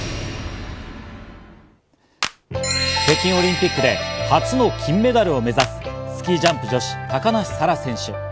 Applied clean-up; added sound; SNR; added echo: none; Clapping; 11 dB; none.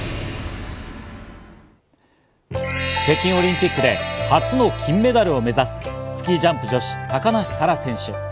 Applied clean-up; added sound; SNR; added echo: none; none; none; none.